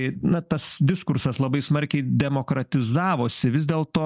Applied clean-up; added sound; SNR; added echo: none; none; none; none.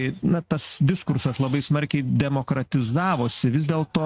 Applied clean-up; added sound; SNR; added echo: neural mask model RNNoise.